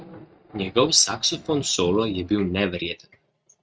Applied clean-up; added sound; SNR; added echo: neural mask model RNNoise.